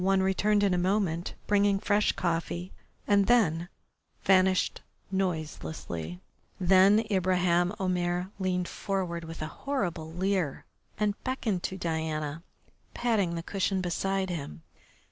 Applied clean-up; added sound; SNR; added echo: none; none; none; none.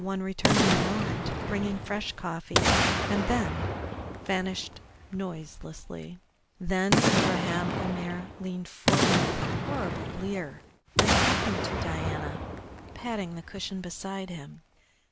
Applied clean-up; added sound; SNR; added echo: none; Boom; -4 dB; none.